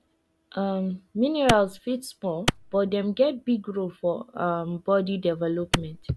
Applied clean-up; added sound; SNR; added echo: none; Clapping; 1 dB; none.